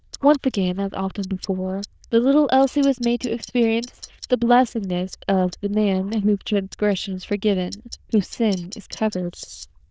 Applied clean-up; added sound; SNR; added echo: neural diffusion model UNIVERSE++.